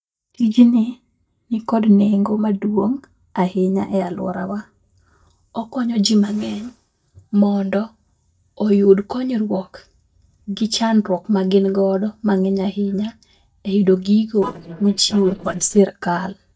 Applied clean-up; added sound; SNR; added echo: neural mask model DeepFilterNet 3.